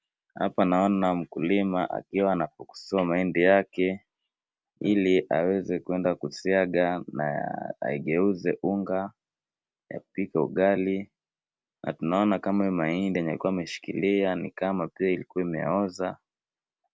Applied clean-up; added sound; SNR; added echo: none; none; none; none.